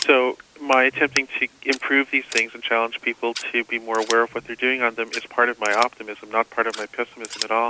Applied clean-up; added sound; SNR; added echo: none; Scissors; 14 dB; none.